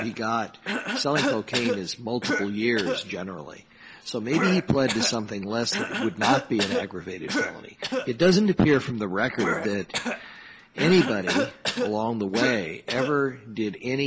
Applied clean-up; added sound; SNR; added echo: none; Cough; 5 dB; none.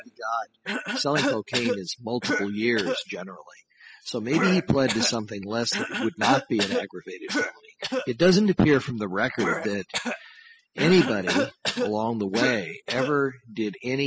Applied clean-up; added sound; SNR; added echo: classical method spectral subtraction.